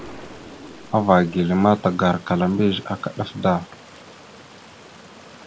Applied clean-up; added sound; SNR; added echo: none; Stream + Explosion; 19 dB; none.